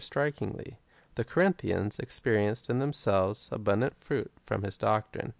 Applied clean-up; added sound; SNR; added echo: none; none; none; none.